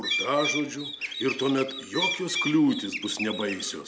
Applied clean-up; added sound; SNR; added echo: none; Bird; 4 dB; none.